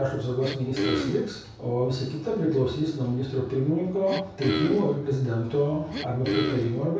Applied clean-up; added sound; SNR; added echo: none; Cough; 4 dB; reverberation time 0.6 s.